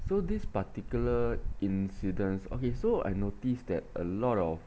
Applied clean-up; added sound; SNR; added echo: none; none; none; none.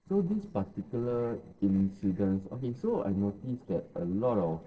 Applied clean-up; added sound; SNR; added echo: neural separator model SepFormer DNS4.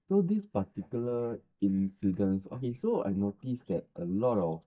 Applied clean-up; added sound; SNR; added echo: neural mask model DeepFilterNet 3.